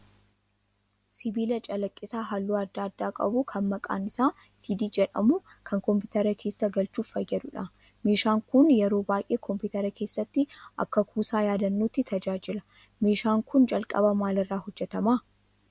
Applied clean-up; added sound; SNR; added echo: none; none; none; none.